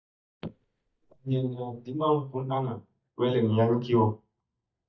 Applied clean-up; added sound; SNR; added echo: neural mask model DeepFilterNet 3.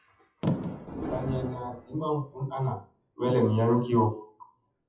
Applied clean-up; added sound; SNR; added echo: classical method WPE with log-MMSE.